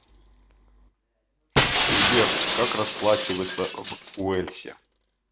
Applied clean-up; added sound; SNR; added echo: none; Shatter; -5 dB; none.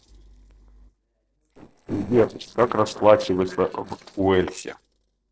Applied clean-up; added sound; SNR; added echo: neural separator model SepFormer DNS4.